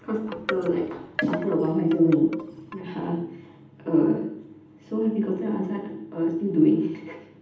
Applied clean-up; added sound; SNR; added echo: none; Wind chime; 11 dB; reverberation time 0.8 s.